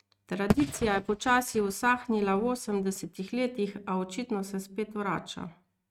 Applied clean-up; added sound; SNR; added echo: neural mask model RNNoise.